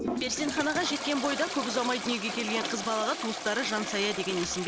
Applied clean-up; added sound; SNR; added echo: none; Toilet flush; 5 dB; none.